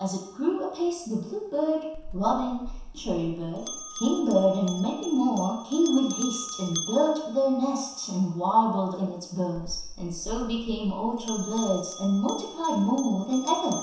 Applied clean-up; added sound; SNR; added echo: none; Bell; 13 dB; reverberation time 0.7 s.